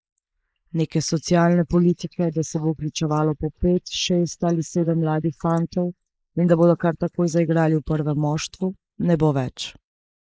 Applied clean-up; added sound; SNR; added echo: neural mask model Resemble Enhance denoiser.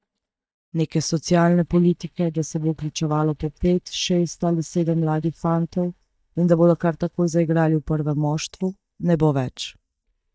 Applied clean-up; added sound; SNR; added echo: neural mask model DeepFilterNet 3.